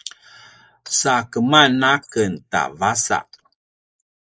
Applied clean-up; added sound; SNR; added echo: neural mask model Resemble Enhance denoiser.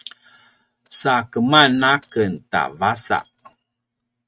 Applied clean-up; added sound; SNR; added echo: neural mask model RNNoise.